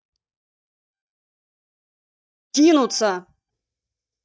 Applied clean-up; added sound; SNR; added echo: neural mask model DeepFilterNet 3.